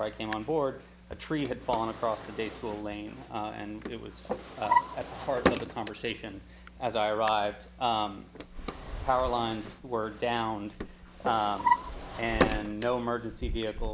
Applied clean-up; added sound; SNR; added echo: none; Drawer open or close; 4 dB; none.